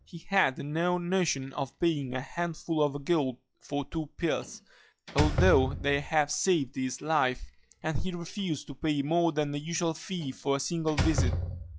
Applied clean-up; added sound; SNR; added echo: classical method log-MMSE.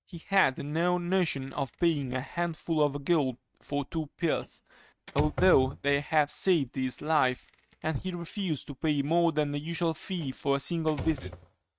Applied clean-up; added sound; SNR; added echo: neural mask model RNNoise.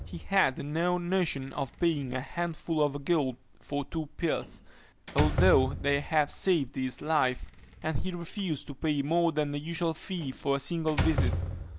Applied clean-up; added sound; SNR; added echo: none; Slam; 7 dB; none.